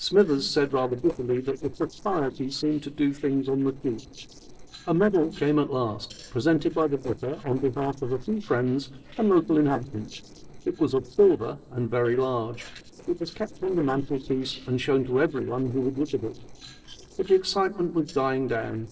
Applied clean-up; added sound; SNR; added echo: neural separator model SepFormer DNS4.